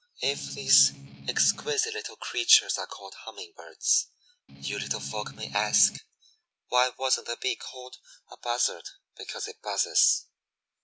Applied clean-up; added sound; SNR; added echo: none; Strum; 16 dB; none.